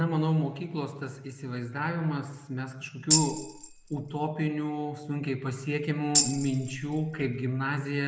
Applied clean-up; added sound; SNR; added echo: none; Tambourine; 0 dB; none.